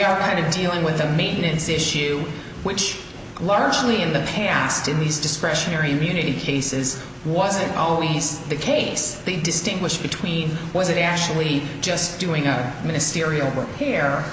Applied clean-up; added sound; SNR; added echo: none; none; none; none.